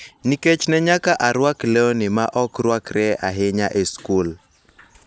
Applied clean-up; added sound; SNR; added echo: none; none; none; none.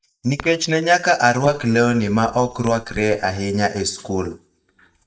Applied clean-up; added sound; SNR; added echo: neural mask model DeepFilterNet 3.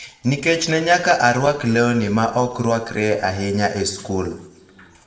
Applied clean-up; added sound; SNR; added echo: neural separator model SepFormer DNS4.